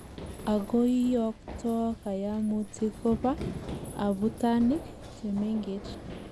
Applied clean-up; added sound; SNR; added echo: none; Run; 11 dB; none.